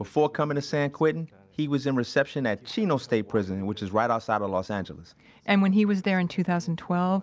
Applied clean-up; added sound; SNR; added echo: none; none; none; none.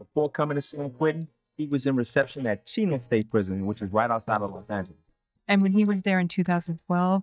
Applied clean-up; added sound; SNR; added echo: neural mask model DeepFilterNet 3.